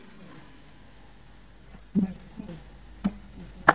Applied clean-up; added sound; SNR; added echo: neural mask model DeepFilterNet 3.